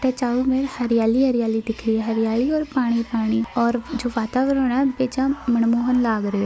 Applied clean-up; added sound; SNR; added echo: none; none; none; none.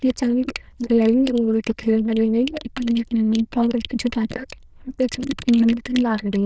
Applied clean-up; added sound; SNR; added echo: neural diffusion model UNIVERSE++.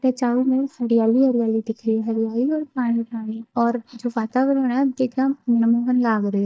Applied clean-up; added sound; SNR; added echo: neural mask model DeepFilterNet 3.